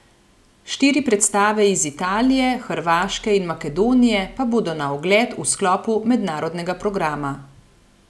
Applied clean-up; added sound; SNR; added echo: none; none; none; none.